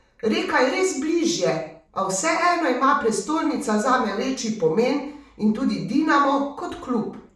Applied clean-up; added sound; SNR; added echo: none; none; none; reverberation time 0.5 s.